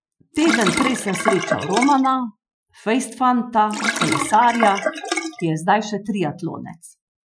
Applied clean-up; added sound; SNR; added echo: classical method Wiener filter.